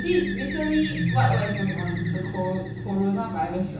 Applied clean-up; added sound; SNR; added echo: none; Bird; 14 dB; reverberation time 0.6 s.